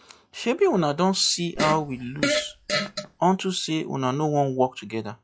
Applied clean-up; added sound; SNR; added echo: classical method log-MMSE.